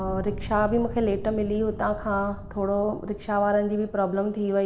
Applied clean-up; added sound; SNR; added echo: none; Fire; 12 dB; none.